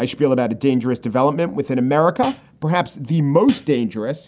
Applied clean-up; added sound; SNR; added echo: none; Hi-hat; 18 dB; none.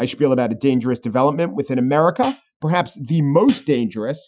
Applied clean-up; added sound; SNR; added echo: classical method Wiener filter.